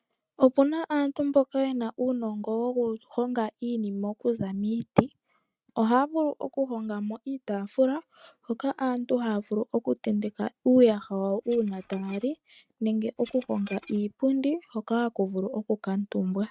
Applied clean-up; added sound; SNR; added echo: neural mask model RNNoise.